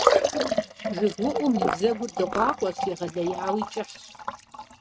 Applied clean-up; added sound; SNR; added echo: neural mask model RNNoise.